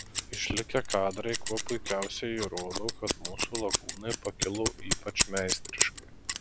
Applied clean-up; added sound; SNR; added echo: none; Scissors; 0 dB; none.